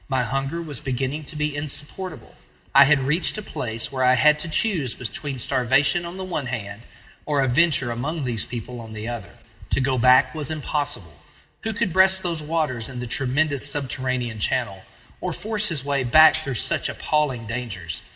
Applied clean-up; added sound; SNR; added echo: none; Tambourine; -1 dB; reverberation time 0.7 s.